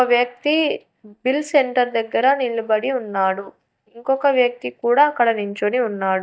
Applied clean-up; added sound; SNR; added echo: neural mask model DeepFilterNet 3.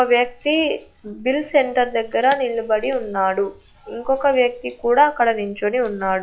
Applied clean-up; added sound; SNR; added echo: classical method log-MMSE.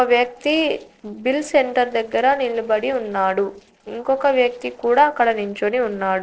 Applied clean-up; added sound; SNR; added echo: neural separator model SepFormer DNS4.